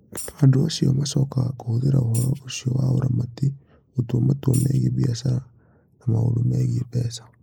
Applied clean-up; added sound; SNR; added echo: neural mask model Resemble Enhance denoiser.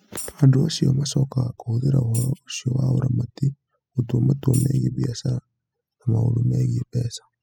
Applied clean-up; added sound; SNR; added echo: classical method spectral subtraction.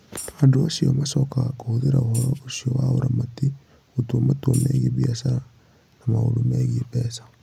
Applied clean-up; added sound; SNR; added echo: none; Tambourine; 17 dB; none.